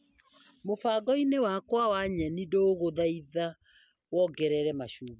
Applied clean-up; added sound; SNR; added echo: none; none; none; none.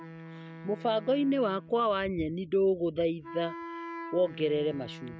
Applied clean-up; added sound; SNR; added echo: none; Wind instrument, woodwind instrument; 14 dB; none.